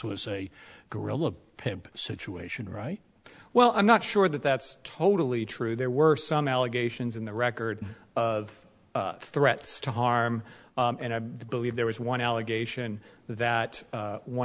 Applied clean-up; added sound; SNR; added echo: none; none; none; none.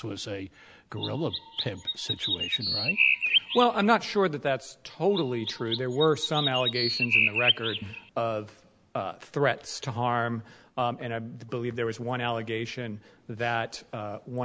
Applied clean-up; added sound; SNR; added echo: none; Chirp, tweet; -1 dB; none.